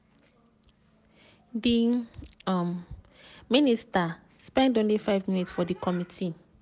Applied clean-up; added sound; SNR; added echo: none; none; none; none.